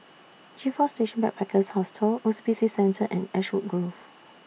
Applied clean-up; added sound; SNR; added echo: none; none; none; none.